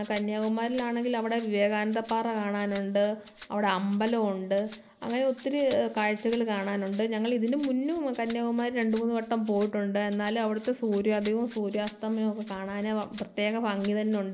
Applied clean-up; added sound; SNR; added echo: none; Rattle (instrument); 17 dB; none.